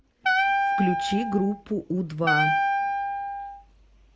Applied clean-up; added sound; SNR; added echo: none; Wind instrument, woodwind instrument; -3 dB; none.